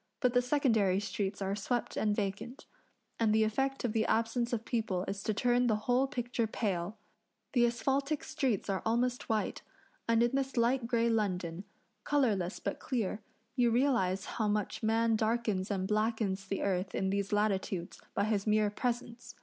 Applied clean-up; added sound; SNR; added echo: none; none; none; none.